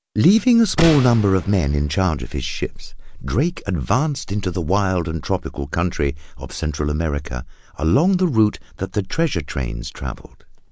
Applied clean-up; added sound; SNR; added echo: none; Gunshot, gunfire; 11 dB; none.